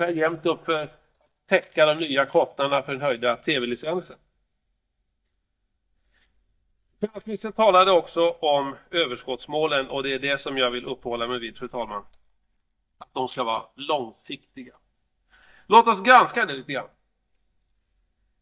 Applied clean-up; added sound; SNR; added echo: neural mask model DeepFilterNet 3.